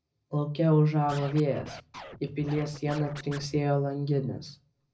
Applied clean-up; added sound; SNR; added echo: none; Scratching (performance technique); 16 dB; reverberation time 0.4 s.